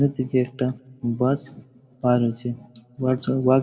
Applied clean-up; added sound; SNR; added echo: none; none; none; reverberation time 0.5 s.